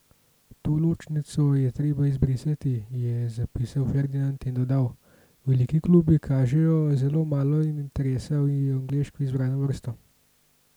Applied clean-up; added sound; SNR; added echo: none; none; none; none.